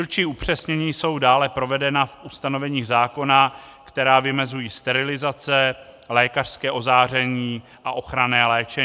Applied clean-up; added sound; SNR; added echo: none; none; none; none.